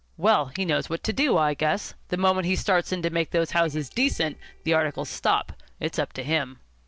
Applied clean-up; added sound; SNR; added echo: neural separator model SepFormer DNS4.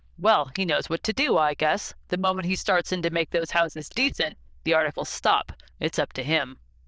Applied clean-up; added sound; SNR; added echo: neural diffusion model UNIVERSE++.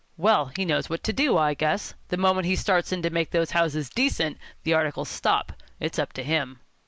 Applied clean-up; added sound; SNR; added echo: neural mask model Resemble Enhance denoiser.